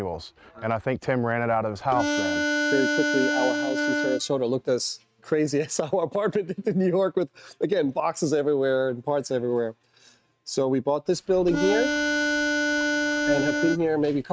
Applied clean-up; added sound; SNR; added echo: neural mask model RNNoise.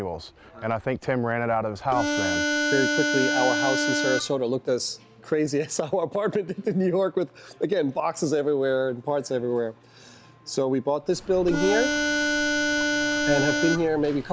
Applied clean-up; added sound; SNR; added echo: none; Harmonica; -2 dB; none.